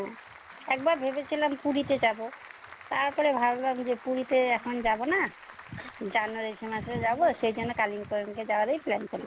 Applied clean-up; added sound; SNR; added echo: none; Applause; 19 dB; none.